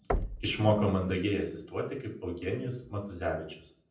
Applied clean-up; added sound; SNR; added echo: none; Knock; 8 dB; reverberation time 0.6 s.